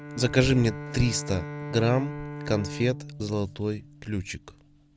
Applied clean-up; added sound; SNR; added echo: none; Bowed string instrument; 11 dB; none.